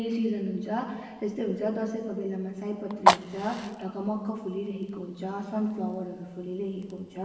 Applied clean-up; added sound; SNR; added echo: none; Fire; 2 dB; reverberation time 1.2 s.